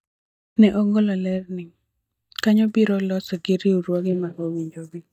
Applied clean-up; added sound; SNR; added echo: neural mask model DeepFilterNet 3.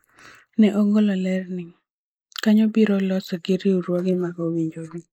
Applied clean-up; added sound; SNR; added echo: neural mask model Resemble Enhance denoiser.